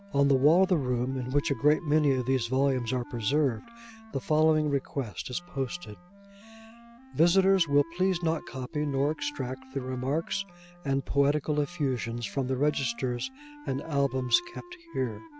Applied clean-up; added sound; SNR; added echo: none; Wind instrument, woodwind instrument; 20 dB; none.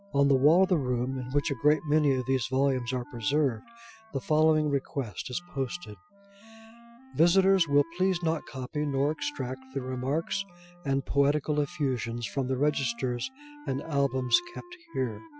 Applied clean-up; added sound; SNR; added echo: classical method Wiener filter.